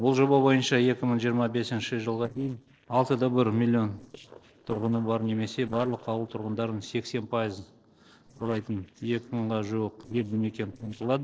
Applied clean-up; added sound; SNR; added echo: neural separator model SepFormer DNS4.